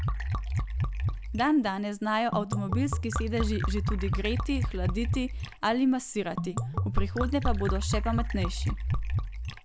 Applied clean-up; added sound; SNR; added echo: none; Liquid; 0 dB; none.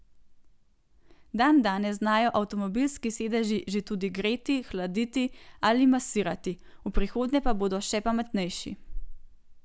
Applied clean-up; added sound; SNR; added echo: none; none; none; none.